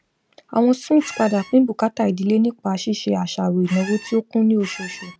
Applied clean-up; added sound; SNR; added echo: none; Squeak; 15 dB; none.